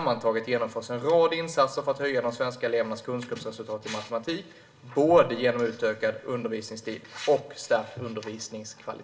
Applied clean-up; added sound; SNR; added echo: none; none; none; reverberation time 0.2 s.